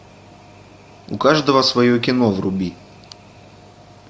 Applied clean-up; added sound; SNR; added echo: none; none; none; none.